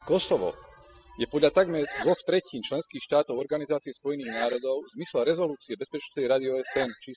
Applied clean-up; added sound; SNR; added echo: classical method spectral subtraction.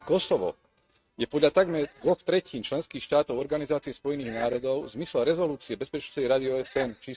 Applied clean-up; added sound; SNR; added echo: neural mask model RNNoise.